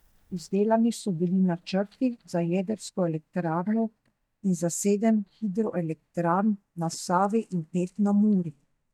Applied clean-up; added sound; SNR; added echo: neural mask model DeepFilterNet 3.